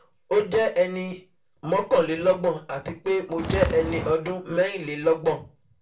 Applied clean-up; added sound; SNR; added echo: none; Walk, footsteps; 3 dB; reverberation time 0.3 s.